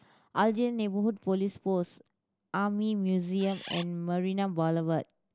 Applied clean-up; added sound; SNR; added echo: none; Bird; 11 dB; none.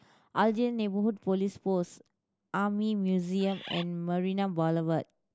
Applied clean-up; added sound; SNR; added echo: neural mask model Resemble Enhance denoiser.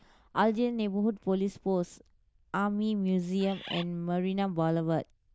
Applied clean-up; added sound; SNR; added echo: neural diffusion model UNIVERSE++.